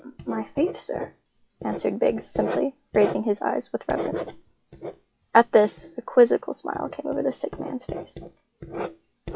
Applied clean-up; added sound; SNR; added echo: classical method log-MMSE.